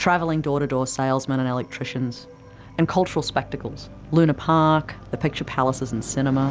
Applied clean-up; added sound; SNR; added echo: none; none; none; none.